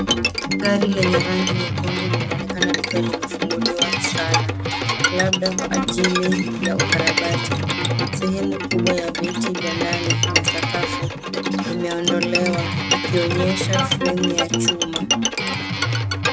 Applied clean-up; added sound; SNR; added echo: none; Bowed string instrument + Guitar; -4 dB; none.